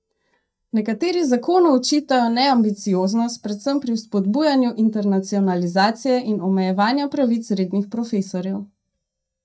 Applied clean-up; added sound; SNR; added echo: neural mask model DeepFilterNet 3.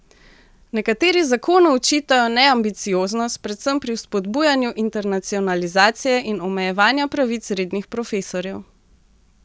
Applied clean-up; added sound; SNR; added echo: none; none; none; none.